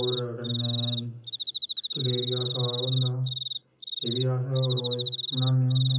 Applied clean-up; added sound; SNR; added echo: none; Cricket; 3 dB; reverberation time 0.7 s.